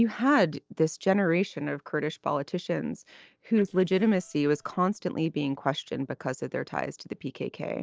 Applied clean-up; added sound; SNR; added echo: neural separator model SepFormer DNS4.